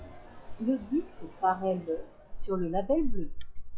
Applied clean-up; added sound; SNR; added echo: classical method log-MMSE.